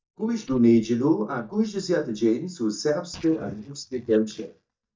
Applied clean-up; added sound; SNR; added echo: neural mask model DeepFilterNet 3.